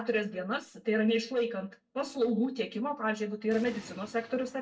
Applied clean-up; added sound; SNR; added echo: none; Explosion; 18 dB; reverberation time 0.1 s.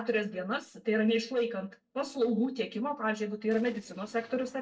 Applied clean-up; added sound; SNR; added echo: neural separator model SepFormer DNS4.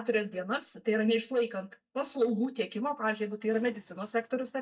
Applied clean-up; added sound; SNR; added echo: neural mask model DeepFilterNet 3.